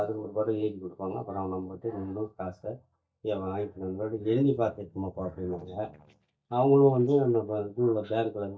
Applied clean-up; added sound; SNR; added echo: neural mask model DeepFilterNet 3.